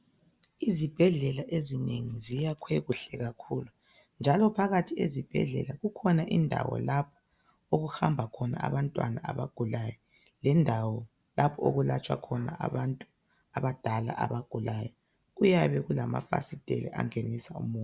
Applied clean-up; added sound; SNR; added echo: none; none; none; none.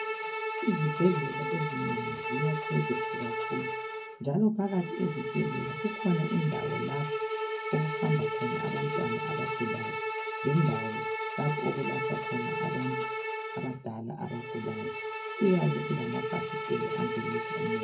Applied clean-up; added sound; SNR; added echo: none; Bowed string instrument; 2 dB; reverberation time 0.3 s.